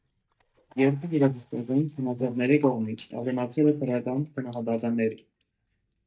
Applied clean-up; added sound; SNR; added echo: neural mask model DeepFilterNet 3.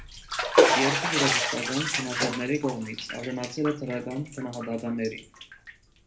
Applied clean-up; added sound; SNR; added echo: none; Bathtub (filling or washing); -3 dB; reverberation time 0.3 s.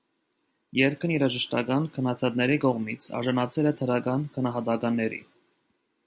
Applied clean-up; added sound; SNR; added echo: none; none; none; none.